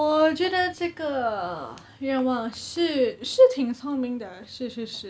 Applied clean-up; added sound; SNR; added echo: none; none; none; none.